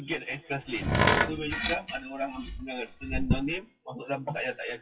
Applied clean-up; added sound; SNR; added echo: classical method WPE with log-MMSE.